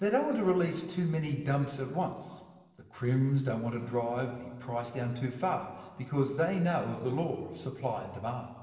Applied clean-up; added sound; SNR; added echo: none; Acoustic guitar / Strum; 15 dB; reverberation time 1.4 s.